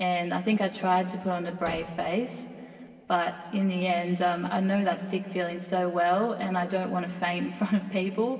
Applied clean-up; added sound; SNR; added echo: none; Gunshot, gunfire; 20 dB; reverberation time 2.5 s.